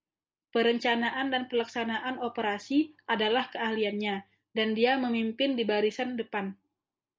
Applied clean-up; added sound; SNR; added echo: none; none; none; none.